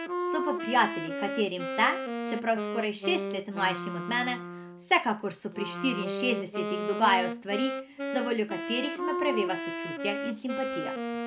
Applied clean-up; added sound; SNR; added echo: none; Wind instrument, woodwind instrument; 3 dB; none.